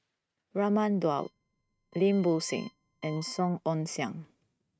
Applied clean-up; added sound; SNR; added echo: neural mask model RNNoise.